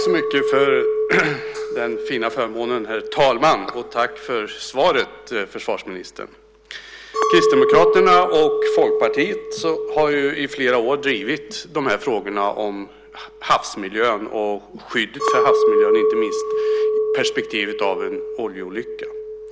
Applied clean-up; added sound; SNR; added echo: none; Chink, clink; 1 dB; none.